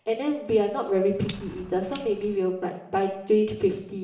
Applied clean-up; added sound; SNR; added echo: none; Clock; 17 dB; reverberation time 0.7 s.